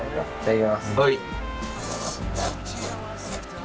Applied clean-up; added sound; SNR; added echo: none; Trumpet; 15 dB; none.